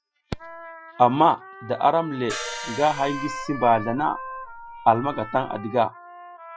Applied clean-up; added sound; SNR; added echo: classical method Wiener filter.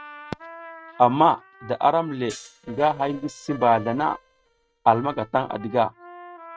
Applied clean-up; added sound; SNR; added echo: neural mask model RNNoise.